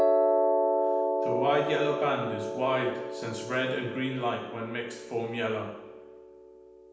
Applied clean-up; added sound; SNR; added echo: none; Piano; -2 dB; reverberation time 0.9 s.